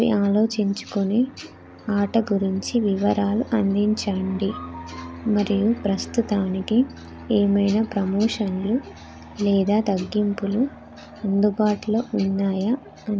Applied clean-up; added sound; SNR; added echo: none; Fixed-wing aircraft, airplane; 18 dB; none.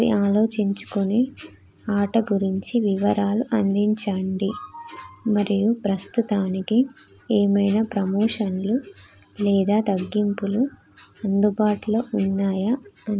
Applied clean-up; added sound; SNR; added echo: none; none; none; none.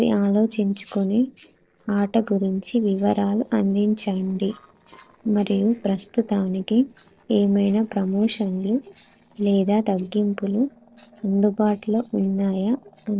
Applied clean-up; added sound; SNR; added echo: neural separator model SepFormer DNS4.